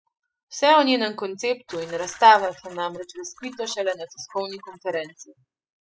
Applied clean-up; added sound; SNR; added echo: classical method spectral subtraction.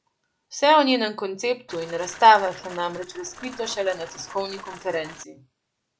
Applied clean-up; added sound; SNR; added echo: none; Rain; 18 dB; none.